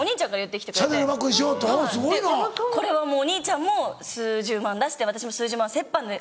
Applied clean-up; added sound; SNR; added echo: none; none; none; none.